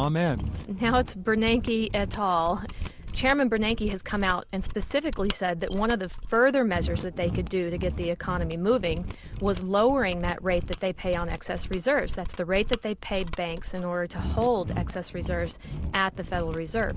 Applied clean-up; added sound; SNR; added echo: none; Mechanisms; 7 dB; none.